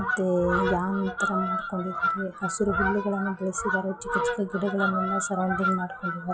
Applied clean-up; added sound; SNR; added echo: classical method log-MMSE.